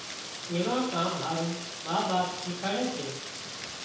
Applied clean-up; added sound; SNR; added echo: none; Rain; 7 dB; reverberation time 0.8 s.